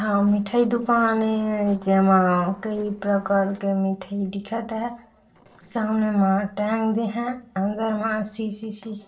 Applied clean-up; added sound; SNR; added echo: neural separator model SepFormer DNS4.